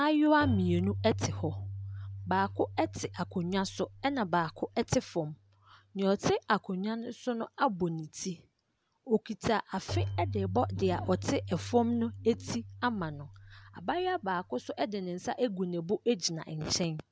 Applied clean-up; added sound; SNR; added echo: none; Keyboard (musical); 10 dB; none.